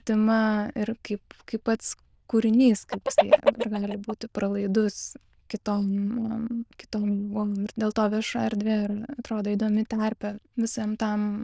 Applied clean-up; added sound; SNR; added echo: neural diffusion model UNIVERSE++.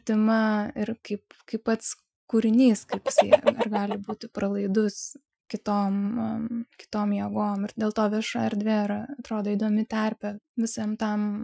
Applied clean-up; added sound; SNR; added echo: classical method Wiener filter.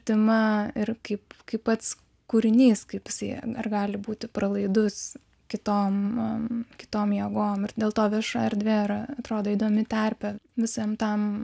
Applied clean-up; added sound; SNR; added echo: none; none; none; none.